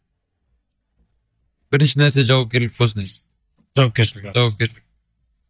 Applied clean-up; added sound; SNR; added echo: neural mask model DeepFilterNet 3.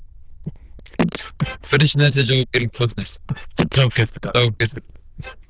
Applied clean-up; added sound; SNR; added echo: neural diffusion model UNIVERSE++.